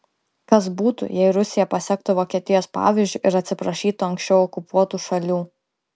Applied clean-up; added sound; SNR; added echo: none; none; none; none.